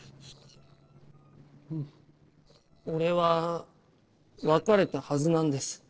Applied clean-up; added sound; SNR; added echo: neural separator model SepFormer DNS4.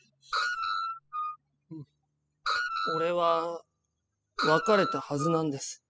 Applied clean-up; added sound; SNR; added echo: classical method spectral subtraction.